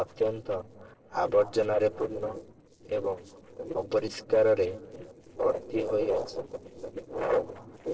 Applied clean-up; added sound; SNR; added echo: neural separator model SepFormer DNS4.